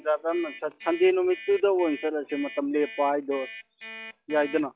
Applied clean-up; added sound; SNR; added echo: classical method log-MMSE.